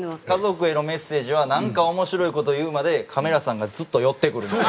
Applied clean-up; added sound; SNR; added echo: none; none; none; none.